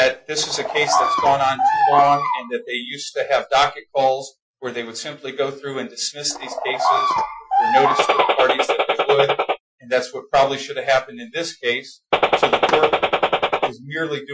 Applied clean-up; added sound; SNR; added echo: classical method Wiener filter.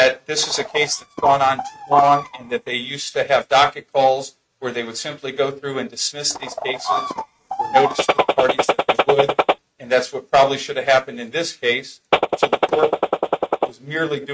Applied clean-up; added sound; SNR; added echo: neural mask model RNNoise.